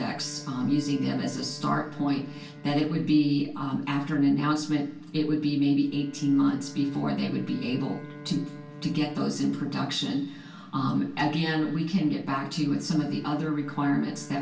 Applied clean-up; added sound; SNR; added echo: none; Bowed string instrument; 19 dB; reverberation time 0.2 s.